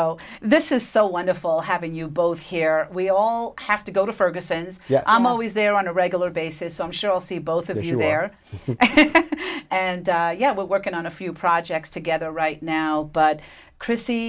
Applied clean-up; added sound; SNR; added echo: none; none; none; none.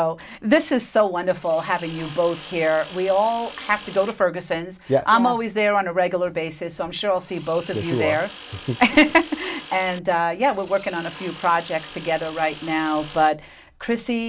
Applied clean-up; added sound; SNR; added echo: none; Tools; 18 dB; none.